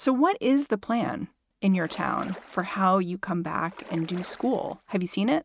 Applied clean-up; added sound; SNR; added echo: neural mask model RNNoise.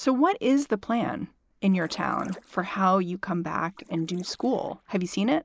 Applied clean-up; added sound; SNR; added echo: neural mask model Resemble Enhance denoiser.